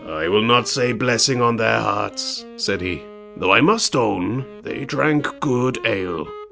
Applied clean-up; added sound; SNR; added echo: none; Wind instrument, woodwind instrument; 18 dB; none.